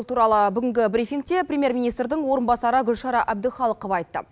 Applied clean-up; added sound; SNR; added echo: none; none; none; none.